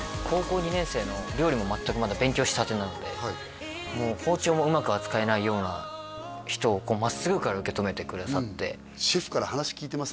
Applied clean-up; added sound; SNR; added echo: none; none; none; none.